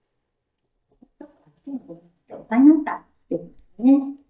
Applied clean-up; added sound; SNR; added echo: neural mask model DeepFilterNet 3.